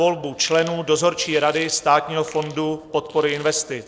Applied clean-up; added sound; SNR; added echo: neural separator model SepFormer DNS4.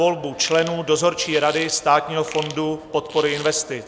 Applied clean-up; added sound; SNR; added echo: none; Fart; 16 dB; none.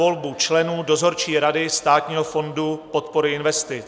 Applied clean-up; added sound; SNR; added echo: none; none; none; none.